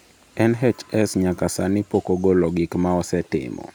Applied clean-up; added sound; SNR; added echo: none; none; none; none.